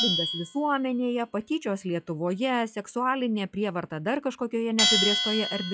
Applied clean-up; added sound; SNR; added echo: classical method log-MMSE.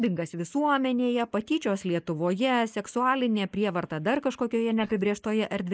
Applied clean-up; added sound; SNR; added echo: neural mask model Resemble Enhance denoiser.